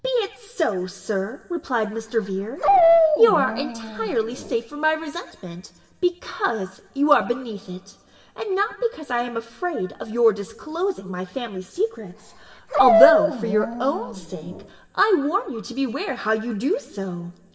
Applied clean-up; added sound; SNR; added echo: none; Dog; -3 dB; reverberation time 2.7 s.